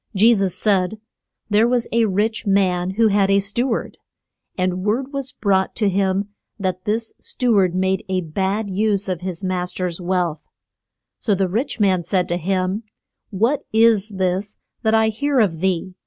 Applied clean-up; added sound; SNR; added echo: none; none; none; none.